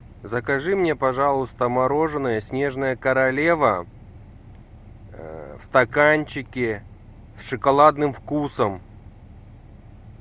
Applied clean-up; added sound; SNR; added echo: none; none; none; none.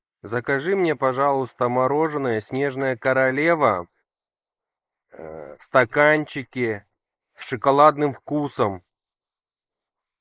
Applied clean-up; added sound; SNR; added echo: neural mask model Resemble Enhance denoiser.